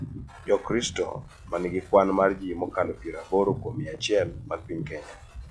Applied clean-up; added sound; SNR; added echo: classical method log-MMSE.